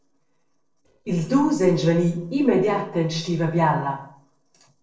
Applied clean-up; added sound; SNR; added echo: neural separator model SepFormer DNS4.